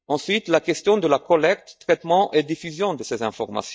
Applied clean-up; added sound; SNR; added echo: neural mask model DeepFilterNet 3.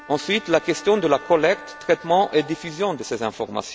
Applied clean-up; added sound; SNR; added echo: none; Bowed string instrument; 20 dB; none.